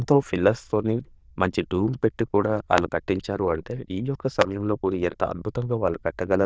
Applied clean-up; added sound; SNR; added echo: neural diffusion model UNIVERSE++.